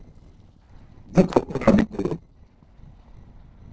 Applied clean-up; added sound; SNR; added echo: neural separator model SepFormer DNS4.